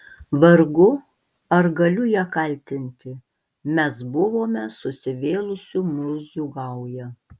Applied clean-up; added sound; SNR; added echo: none; none; none; none.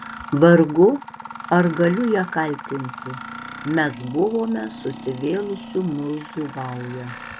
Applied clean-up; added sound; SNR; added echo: none; Mechanisms; 15 dB; none.